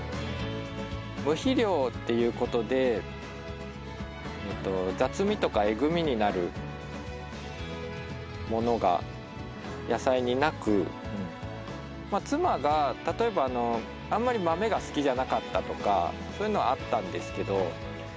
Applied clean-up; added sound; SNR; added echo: none; none; none; none.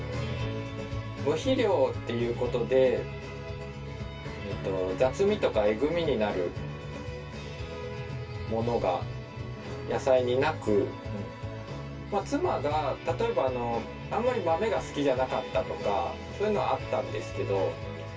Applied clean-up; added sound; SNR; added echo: none; none; none; reverberation time 0.2 s.